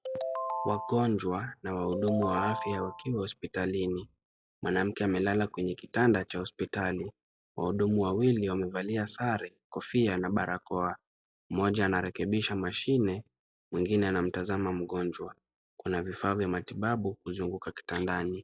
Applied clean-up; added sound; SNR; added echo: classical method log-MMSE.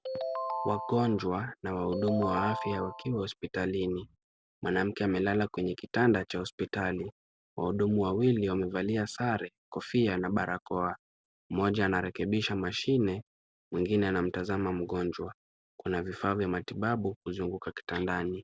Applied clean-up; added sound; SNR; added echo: none; Ringtone; 6 dB; none.